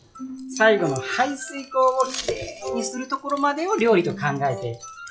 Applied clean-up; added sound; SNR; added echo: classical method log-MMSE.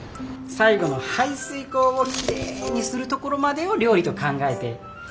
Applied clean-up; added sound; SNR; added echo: none; none; none; none.